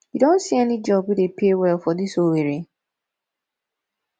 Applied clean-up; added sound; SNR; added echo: none; none; none; none.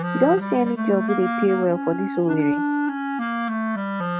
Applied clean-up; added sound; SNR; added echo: neural mask model RNNoise.